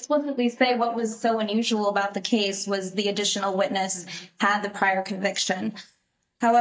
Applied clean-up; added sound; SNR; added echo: neural mask model DeepFilterNet 3.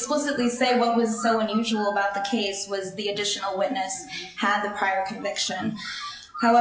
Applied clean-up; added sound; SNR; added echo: classical method log-MMSE.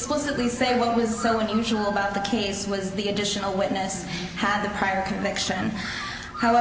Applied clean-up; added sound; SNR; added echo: none; Bird; 15 dB; none.